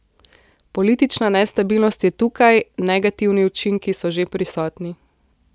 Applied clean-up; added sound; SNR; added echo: none; none; none; none.